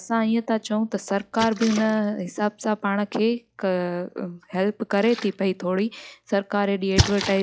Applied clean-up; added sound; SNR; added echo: classical method log-MMSE.